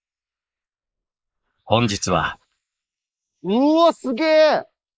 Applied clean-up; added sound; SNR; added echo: neural mask model Resemble Enhance denoiser.